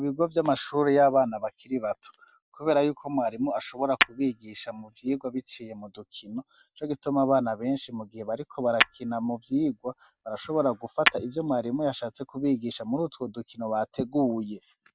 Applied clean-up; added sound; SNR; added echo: none; Tap / Hammer; 5 dB; none.